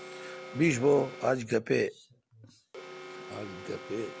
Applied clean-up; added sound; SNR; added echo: none; Alarm; 15 dB; none.